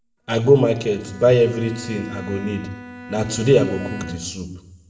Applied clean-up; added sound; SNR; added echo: none; Bowed string instrument; 16 dB; reverberation time 0.6 s.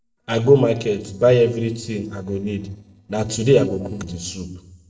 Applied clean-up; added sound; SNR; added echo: neural separator model SepFormer DNS4.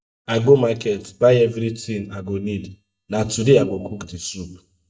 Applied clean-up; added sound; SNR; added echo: neural mask model DeepFilterNet 3.